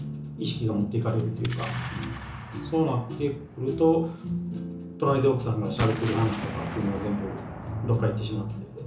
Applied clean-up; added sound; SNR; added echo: none; Explosion; 12 dB; reverberation time 0.8 s.